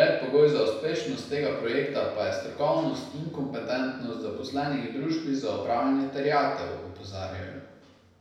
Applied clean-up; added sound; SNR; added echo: none; none; none; reverberation time 0.9 s.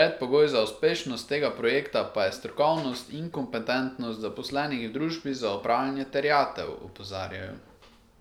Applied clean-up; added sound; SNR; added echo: none; none; none; none.